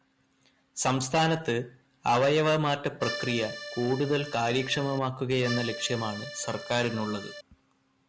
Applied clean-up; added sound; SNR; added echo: none; Accordion; 10 dB; none.